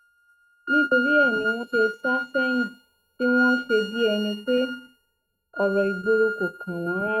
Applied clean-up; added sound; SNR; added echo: neural mask model RNNoise.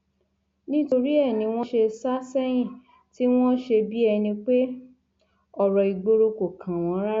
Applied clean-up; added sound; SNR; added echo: none; none; none; none.